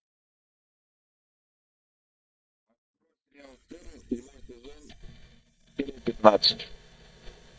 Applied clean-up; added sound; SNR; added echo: neural mask model DeepFilterNet 3.